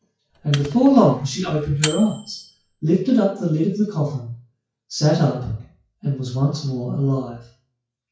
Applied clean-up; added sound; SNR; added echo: classical method WPE with log-MMSE.